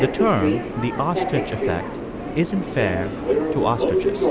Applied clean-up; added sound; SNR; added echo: none; Subway, metro, underground; -1 dB; none.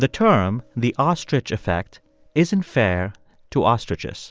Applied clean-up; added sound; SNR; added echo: none; none; none; none.